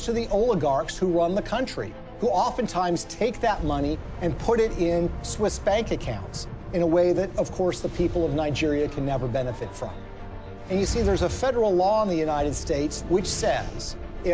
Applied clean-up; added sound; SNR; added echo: none; none; none; none.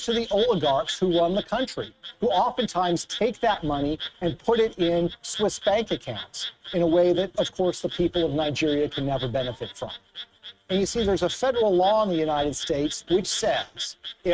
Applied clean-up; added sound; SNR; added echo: neural mask model RNNoise.